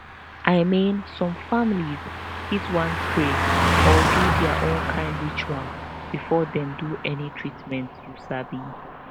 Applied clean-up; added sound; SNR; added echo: none; Car passing by; 0 dB; none.